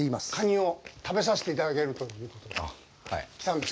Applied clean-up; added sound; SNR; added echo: none; none; none; none.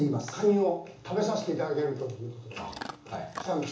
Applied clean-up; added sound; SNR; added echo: none; Chewing, mastication / Dog; 18 dB; reverberation time 0.8 s.